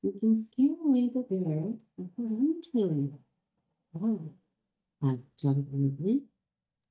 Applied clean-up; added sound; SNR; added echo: neural mask model DeepFilterNet 3.